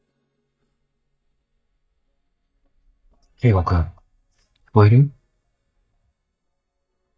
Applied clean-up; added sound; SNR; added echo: neural mask model DeepFilterNet 3.